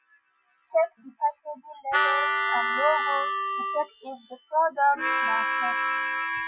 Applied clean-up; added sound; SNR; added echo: classical method Wiener filter.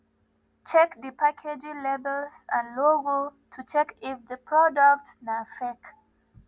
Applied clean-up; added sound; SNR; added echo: none; none; none; none.